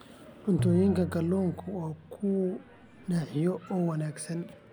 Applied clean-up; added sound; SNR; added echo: none; Tabla; 8 dB; none.